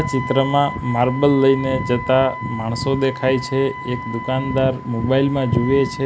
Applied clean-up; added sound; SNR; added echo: none; Wind instrument, woodwind instrument; 12 dB; none.